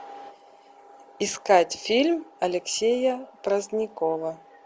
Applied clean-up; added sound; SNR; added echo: none; none; none; none.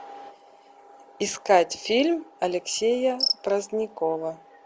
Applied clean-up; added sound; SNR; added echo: none; Cricket; 9 dB; none.